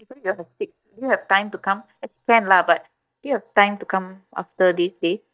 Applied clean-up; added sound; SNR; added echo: neural mask model DeepFilterNet 3.